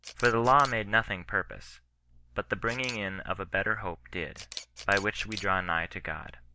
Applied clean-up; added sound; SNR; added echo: none; Camera; 18 dB; none.